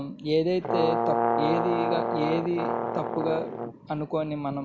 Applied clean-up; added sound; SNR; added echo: none; Brass instrument; 0 dB; none.